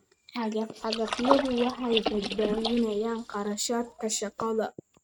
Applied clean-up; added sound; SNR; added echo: neural mask model RNNoise.